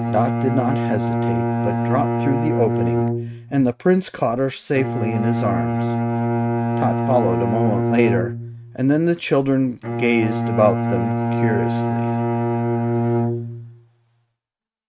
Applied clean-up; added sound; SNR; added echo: neural mask model RNNoise.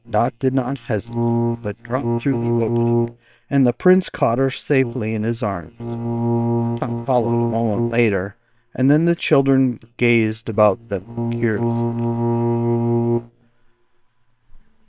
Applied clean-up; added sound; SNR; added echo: neural separator model SepFormer WHAM!.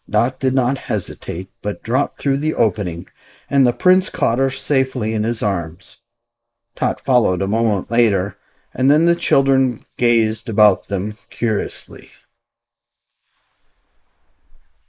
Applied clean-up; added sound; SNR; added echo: neural mask model Resemble Enhance denoiser.